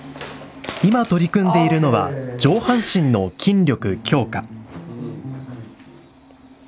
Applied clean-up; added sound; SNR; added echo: none; Bass guitar; 15 dB; none.